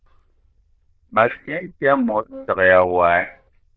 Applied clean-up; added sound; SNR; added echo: neural diffusion model UNIVERSE++.